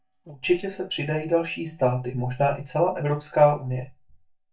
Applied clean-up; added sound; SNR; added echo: neural mask model DeepFilterNet 3.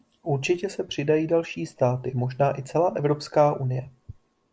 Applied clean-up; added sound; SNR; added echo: none; none; none; none.